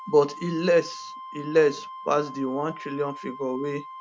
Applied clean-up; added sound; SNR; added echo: none; Wind instrument, woodwind instrument; 14 dB; none.